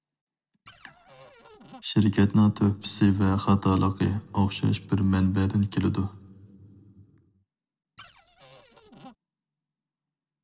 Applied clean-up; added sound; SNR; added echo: neural separator model SepFormer DNS4.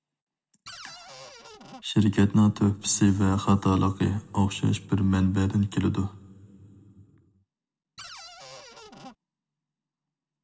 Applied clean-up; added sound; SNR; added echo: none; Cupboard open or close; 18 dB; reverberation time 1.8 s.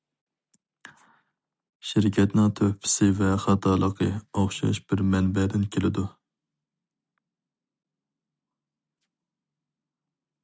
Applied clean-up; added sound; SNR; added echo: none; none; none; none.